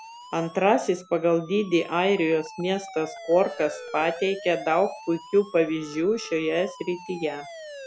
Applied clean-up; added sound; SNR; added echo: none; Siren; 17 dB; none.